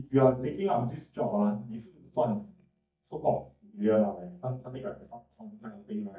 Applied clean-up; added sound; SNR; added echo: neural mask model DeepFilterNet 3.